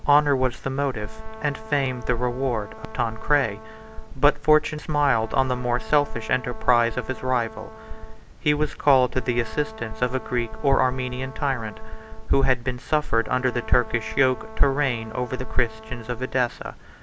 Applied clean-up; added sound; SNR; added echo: none; Brass instrument; 19 dB; none.